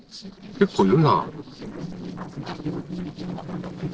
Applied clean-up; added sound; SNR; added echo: neural separator model SepFormer DNS4.